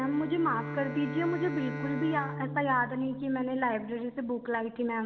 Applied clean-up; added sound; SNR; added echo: none; Bowed string instrument; 9 dB; none.